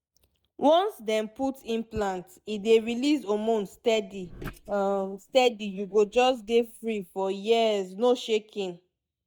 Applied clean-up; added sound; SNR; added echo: neural mask model DeepFilterNet 3.